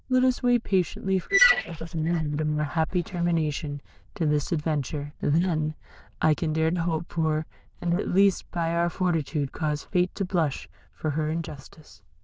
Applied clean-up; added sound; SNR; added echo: neural diffusion model UNIVERSE++.